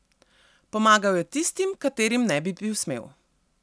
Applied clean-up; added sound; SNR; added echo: none; none; none; none.